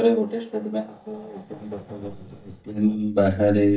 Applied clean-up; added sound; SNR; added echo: neural mask model DeepFilterNet 3.